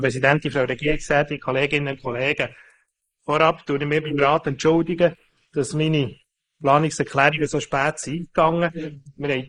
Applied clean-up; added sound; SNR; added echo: neural mask model Resemble Enhance denoiser.